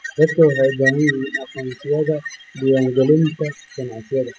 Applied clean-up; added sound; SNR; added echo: classical method spectral subtraction.